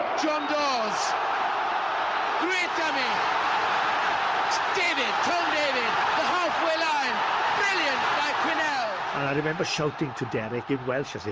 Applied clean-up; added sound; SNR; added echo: none; none; none; none.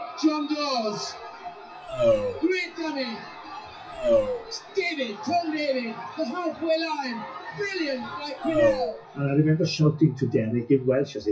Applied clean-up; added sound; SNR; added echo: classical method WPE with log-MMSE.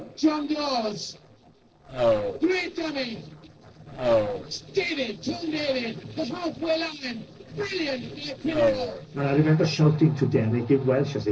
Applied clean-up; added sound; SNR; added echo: neural separator model SepFormer DNS4.